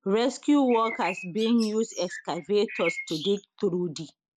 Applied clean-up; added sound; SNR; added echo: neural mask model Resemble Enhance denoiser.